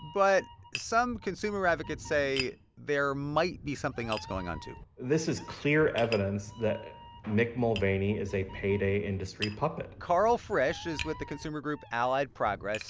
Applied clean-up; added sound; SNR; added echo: none; Tap + Meow; 14 dB; none.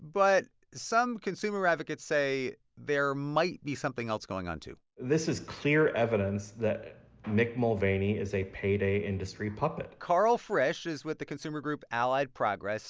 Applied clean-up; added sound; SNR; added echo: none; none; none; none.